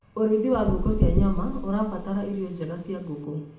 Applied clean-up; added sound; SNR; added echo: none; Knock / Wood; 1 dB; reverberation time 0.4 s.